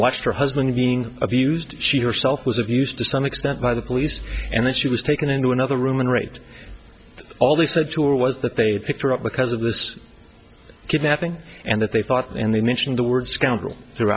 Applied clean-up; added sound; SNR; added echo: none; Rattle (instrument); 14 dB; none.